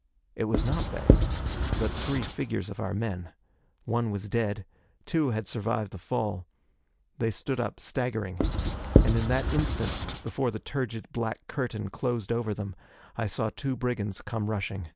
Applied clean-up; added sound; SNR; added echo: none; Writing; -5 dB; none.